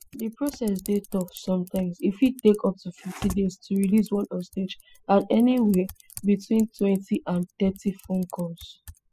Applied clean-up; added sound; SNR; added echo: classical method spectral subtraction.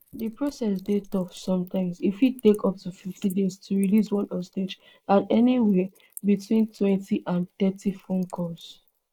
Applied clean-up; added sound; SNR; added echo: neural mask model Resemble Enhance denoiser.